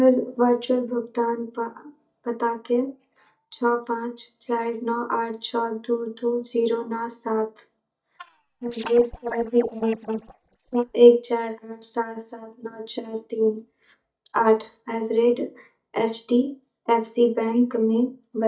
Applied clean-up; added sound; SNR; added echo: neural mask model DeepFilterNet 3.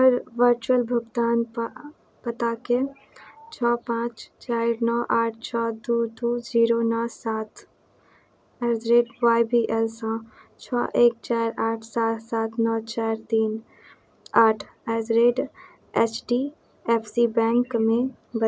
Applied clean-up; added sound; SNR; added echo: none; none; none; none.